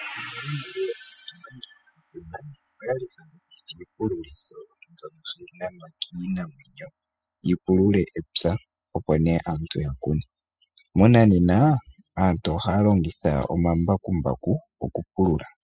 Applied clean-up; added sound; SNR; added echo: classical method spectral subtraction.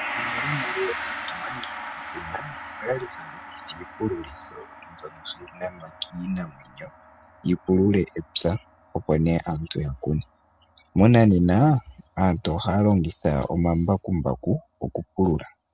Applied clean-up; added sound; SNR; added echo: none; Gong; 14 dB; none.